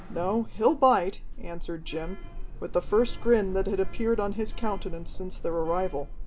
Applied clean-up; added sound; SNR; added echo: none; Sliding door; 4 dB; none.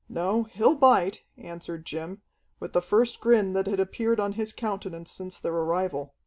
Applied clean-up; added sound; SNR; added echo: none; none; none; none.